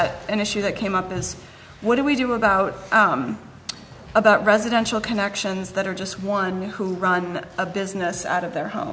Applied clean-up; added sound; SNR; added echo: none; none; none; none.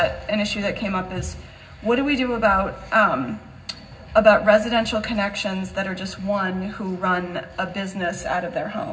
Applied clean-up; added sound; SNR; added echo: none; none; none; reverberation time 0.4 s.